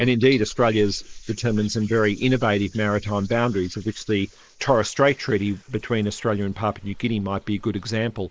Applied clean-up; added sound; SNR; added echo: neural mask model Resemble Enhance denoiser.